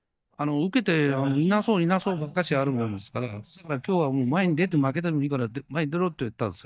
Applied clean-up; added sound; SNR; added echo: neural mask model DeepFilterNet 3.